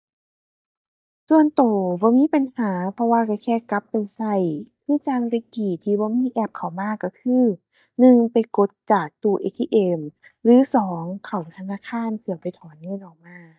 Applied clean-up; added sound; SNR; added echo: neural mask model DeepFilterNet 3.